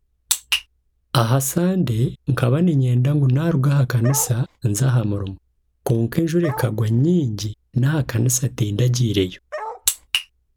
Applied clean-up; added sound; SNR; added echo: none; Bark; 13 dB; none.